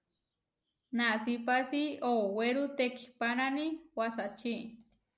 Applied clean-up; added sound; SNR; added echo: none; none; none; none.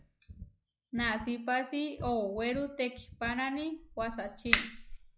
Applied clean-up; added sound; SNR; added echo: classical method log-MMSE.